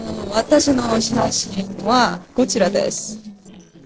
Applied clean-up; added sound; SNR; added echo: neural separator model SepFormer DNS4.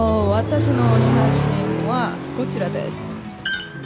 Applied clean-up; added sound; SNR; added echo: none; Accelerating, revving, vroom; -3 dB; none.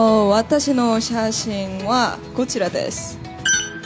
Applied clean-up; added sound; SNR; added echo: none; none; none; none.